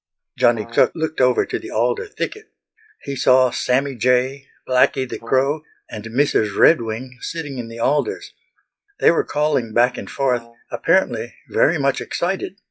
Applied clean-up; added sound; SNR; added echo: classical method log-MMSE.